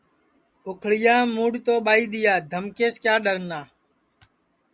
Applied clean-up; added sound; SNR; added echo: none; none; none; none.